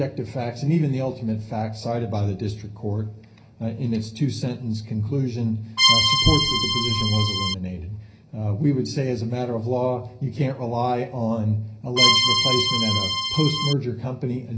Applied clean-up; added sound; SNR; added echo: none; Accordion; -4 dB; reverberation time 0.4 s.